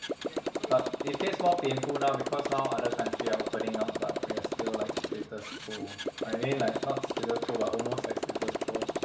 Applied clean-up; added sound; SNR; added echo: none; Motorcycle; 0 dB; reverberation time 0.1 s.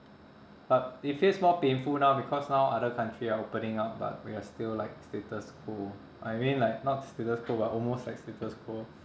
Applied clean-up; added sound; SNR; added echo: none; none; none; none.